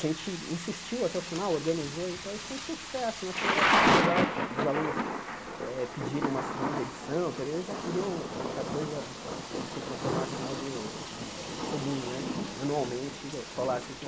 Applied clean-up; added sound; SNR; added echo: none; Thunder / Rain; -2 dB; none.